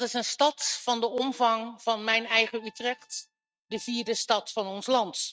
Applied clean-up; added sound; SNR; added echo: neural mask model RNNoise.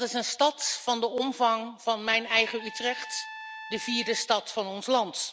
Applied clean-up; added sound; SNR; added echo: none; Trumpet; 16 dB; none.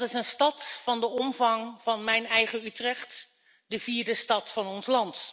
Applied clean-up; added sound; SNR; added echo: none; none; none; none.